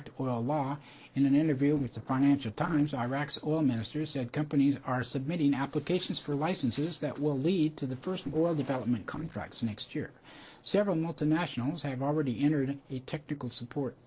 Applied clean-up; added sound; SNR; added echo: neural separator model SepFormer DNS4.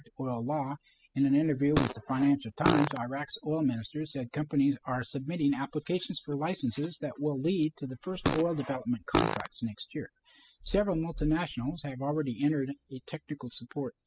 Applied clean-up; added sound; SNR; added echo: classical method spectral subtraction.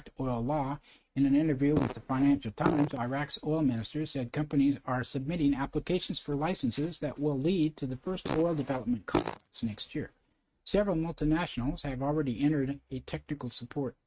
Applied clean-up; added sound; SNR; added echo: neural mask model RNNoise.